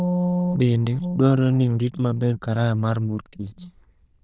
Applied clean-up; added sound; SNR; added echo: neural diffusion model UNIVERSE++.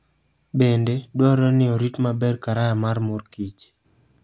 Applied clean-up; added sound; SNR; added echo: none; none; none; none.